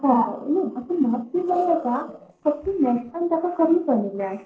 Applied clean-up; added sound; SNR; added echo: neural separator model SepFormer DNS4.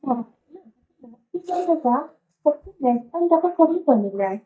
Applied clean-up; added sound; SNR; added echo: neural mask model DeepFilterNet 3.